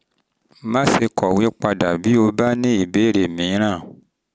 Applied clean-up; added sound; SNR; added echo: none; none; none; none.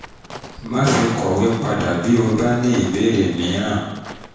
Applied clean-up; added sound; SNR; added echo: none; Walk, footsteps; 18 dB; reverberation time 1.0 s.